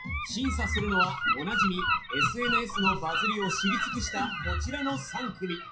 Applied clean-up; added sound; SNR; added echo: classical method WPE with log-MMSE.